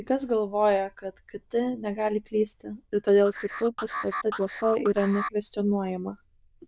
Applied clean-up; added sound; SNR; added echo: neural diffusion model UNIVERSE++.